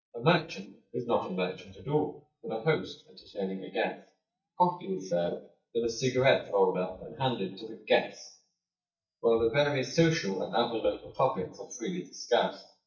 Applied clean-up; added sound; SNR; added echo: neural mask model DeepFilterNet 3.